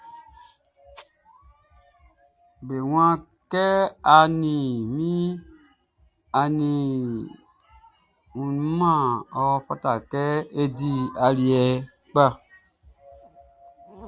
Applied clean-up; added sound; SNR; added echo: none; none; none; none.